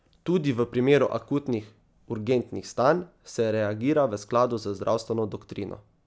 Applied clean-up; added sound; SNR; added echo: none; none; none; none.